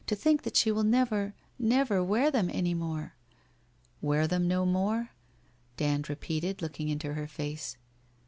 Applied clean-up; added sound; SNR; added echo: none; none; none; none.